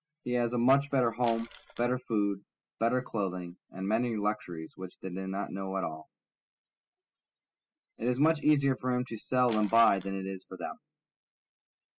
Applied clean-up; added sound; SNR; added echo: classical method spectral subtraction.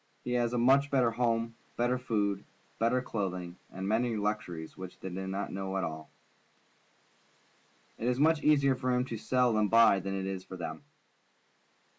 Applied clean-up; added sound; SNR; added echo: none; none; none; none.